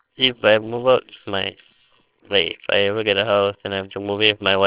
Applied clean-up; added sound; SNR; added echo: neural separator model SepFormer WHAMR!.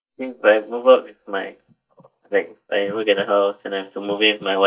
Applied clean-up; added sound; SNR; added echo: neural mask model DeepFilterNet 3.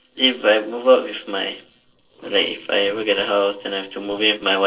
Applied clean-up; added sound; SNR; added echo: neural separator model SepFormer DNS4.